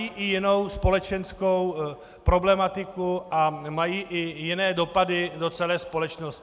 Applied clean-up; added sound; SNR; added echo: none; none; none; none.